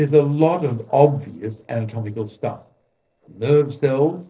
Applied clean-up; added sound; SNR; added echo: neural separator model SepFormer DNS4.